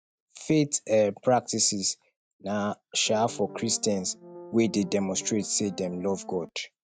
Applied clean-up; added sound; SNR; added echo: neural mask model RNNoise.